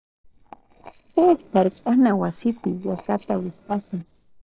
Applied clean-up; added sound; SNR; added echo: neural separator model SepFormer DNS4.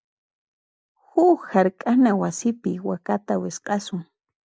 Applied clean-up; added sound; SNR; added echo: none; none; none; none.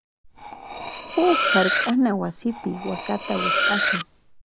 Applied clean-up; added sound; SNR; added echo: none; Cutlery, silverware; 0 dB; none.